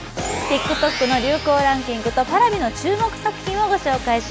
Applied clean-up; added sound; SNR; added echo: none; none; none; none.